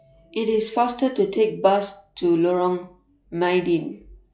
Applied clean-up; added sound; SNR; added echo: classical method log-MMSE.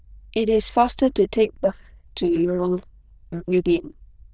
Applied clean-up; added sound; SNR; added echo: neural diffusion model UNIVERSE++.